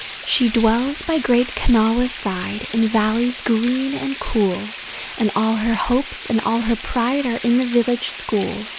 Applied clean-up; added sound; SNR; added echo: none; Water; 11 dB; none.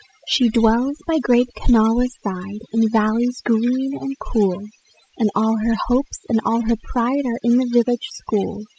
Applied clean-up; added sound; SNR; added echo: classical method spectral subtraction.